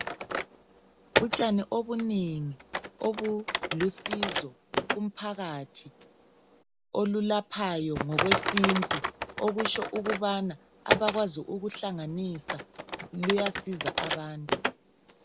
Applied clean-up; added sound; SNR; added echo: none; Typing; 2 dB; none.